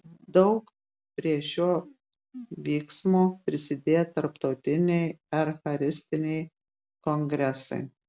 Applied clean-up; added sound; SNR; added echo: none; none; none; none.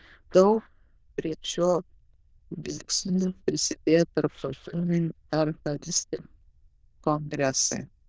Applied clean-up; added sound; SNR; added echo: neural diffusion model UNIVERSE++.